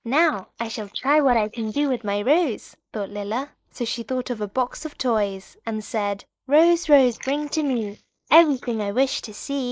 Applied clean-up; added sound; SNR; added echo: neural mask model Resemble Enhance denoiser.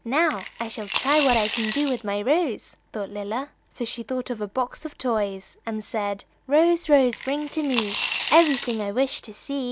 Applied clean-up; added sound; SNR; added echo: none; Coin (dropping) / Glass; -2 dB; none.